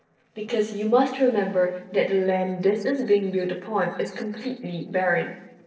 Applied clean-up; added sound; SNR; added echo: neural separator model SepFormer DNS4.